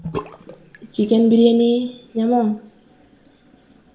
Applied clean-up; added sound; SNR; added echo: none; Bathtub (filling or washing) / Sink (filling or washing); 18 dB; reverberation time 0.4 s.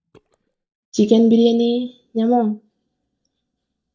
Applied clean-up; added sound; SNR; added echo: neural mask model DeepFilterNet 3.